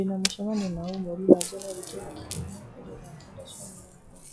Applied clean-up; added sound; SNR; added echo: classical method log-MMSE.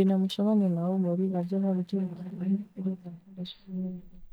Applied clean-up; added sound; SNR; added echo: neural mask model DeepFilterNet 3.